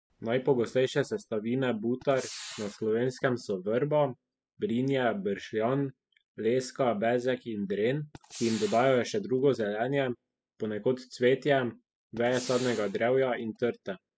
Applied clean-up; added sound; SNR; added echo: classical method spectral subtraction.